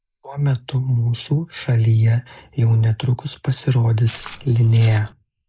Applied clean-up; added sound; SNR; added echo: neural mask model Resemble Enhance denoiser.